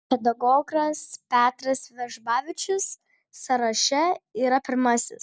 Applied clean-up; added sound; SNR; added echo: none; none; none; none.